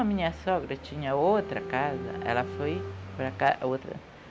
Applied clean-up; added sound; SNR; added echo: none; Bowed string instrument; 10 dB; none.